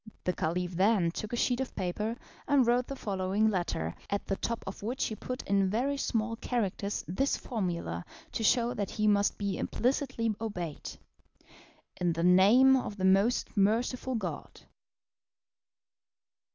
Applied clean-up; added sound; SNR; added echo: none; none; none; none.